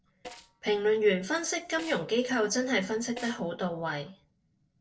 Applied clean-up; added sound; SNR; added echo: neural separator model SepFormer DNS4.